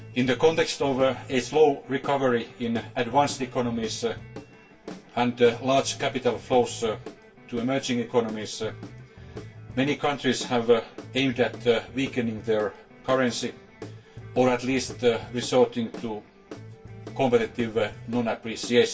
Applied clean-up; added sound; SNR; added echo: none; Guitar / Drum; 17 dB; reverberation time 0.2 s.